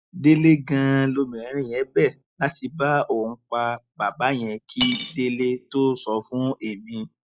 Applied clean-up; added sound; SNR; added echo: classical method log-MMSE.